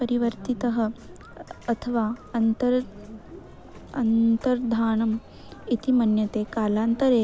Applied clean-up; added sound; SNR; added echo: none; none; none; none.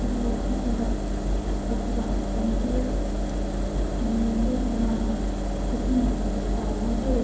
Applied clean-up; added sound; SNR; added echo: none; Engine; -5 dB; reverberation time 1.0 s.